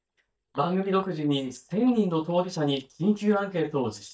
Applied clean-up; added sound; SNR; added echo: neural mask model DeepFilterNet 3.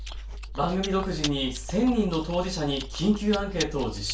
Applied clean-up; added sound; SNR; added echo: none; Chewing, mastication; 8 dB; reverberation time 0.3 s.